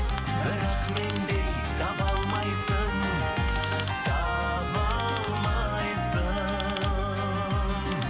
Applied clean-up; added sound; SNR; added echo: none; Trumpet + Clock; 7 dB; none.